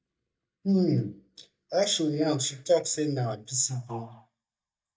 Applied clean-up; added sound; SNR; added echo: neural mask model DeepFilterNet 3.